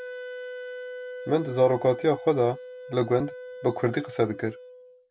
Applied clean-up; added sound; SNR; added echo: none; Wind instrument, woodwind instrument; 12 dB; none.